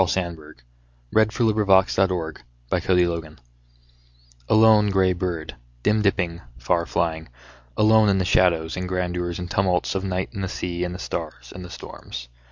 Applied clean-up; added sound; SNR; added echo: none; none; none; none.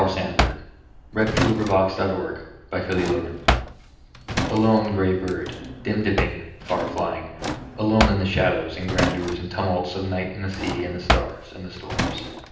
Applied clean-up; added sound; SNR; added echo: none; Drawer open or close; 3 dB; reverberation time 0.9 s.